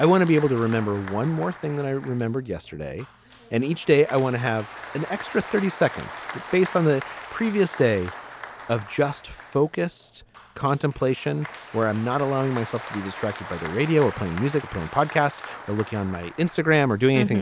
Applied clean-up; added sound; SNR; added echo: none; Applause; 15 dB; none.